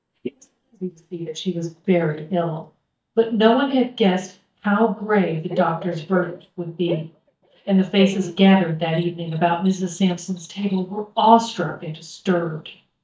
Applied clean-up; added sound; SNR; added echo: neural mask model DeepFilterNet 3.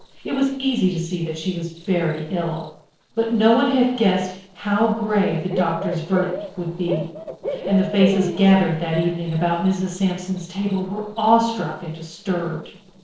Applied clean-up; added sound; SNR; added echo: neural separator model SepFormer DNS4.